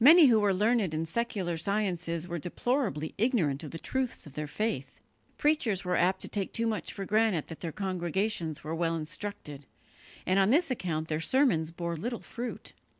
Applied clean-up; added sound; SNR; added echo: none; none; none; none.